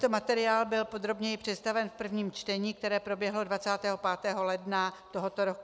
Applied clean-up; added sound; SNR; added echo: none; none; none; none.